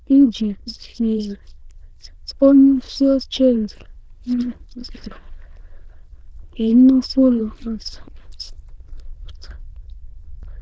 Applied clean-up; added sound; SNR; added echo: neural diffusion model UNIVERSE++.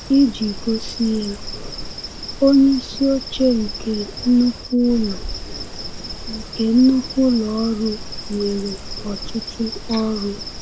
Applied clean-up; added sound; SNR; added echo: none; Insect; 10 dB; none.